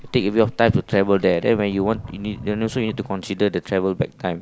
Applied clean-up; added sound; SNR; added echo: none; Sink (filling or washing); 19 dB; none.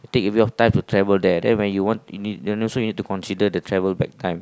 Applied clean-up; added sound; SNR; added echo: none; none; none; none.